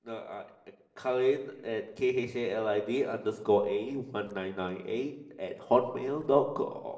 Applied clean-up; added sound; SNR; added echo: neural separator model SepFormer DNS4.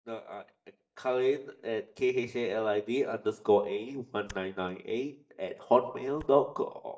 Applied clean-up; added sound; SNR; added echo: neural mask model DeepFilterNet 3.